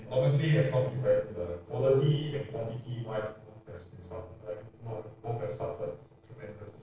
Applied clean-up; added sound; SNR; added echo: neural separator model SepFormer DNS4.